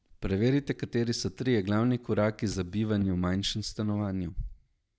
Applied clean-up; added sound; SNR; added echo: neural mask model DeepFilterNet 3.